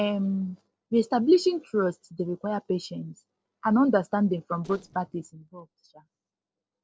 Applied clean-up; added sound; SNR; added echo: neural separator model SepFormer DNS4.